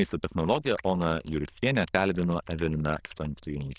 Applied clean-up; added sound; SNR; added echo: neural diffusion model UNIVERSE++.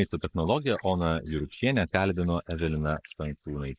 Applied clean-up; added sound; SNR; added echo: neural mask model Resemble Enhance denoiser.